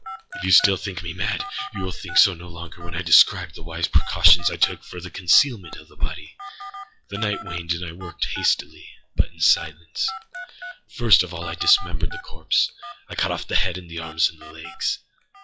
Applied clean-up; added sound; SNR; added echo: classical method log-MMSE.